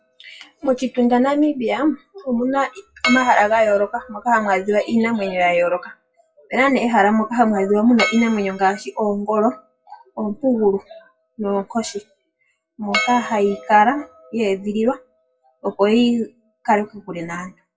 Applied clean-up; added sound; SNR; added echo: classical method WPE with log-MMSE.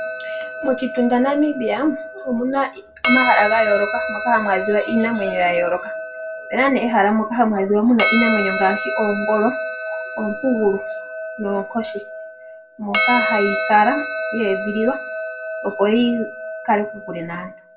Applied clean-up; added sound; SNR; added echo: none; Percussion; 5 dB; reverberation time 0.2 s.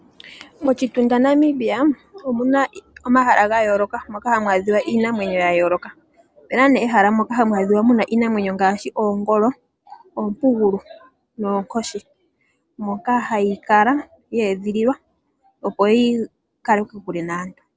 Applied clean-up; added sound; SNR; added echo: none; none; none; none.